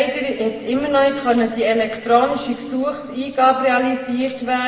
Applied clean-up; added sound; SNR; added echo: none; Tambourine; 7 dB; reverberation time 1.8 s.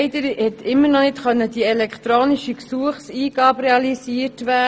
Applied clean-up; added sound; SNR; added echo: none; none; none; none.